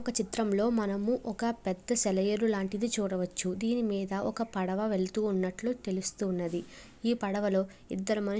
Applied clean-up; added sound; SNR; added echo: none; none; none; none.